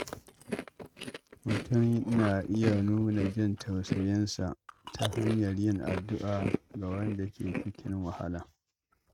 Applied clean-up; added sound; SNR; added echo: neural mask model RNNoise.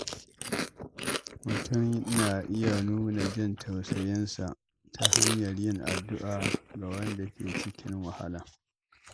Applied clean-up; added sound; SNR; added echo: neural mask model Resemble Enhance denoiser.